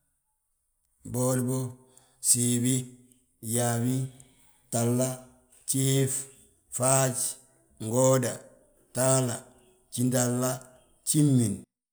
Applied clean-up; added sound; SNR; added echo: none; none; none; none.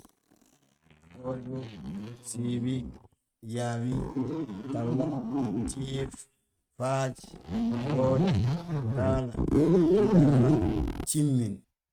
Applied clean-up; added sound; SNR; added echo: neural mask model RNNoise.